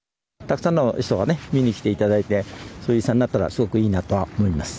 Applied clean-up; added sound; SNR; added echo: none; none; none; none.